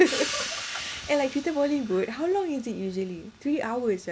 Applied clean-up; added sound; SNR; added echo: none; Hi-hat; 11 dB; none.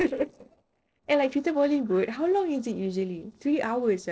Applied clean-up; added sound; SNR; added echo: neural separator model SepFormer DNS4.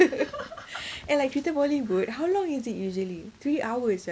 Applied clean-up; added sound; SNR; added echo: none; none; none; none.